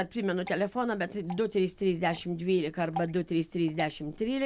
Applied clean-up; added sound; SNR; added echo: none; Drip / Water; 17 dB; none.